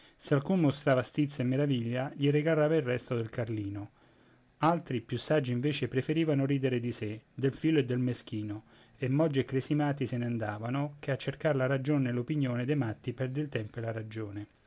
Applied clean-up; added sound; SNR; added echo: none; none; none; none.